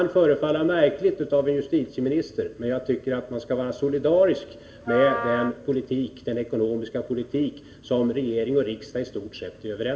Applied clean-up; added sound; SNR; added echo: none; Wind instrument, woodwind instrument; 9 dB; reverberation time 2.0 s.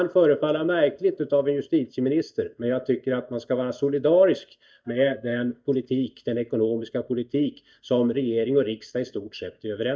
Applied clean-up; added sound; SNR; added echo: neural mask model DeepFilterNet 3.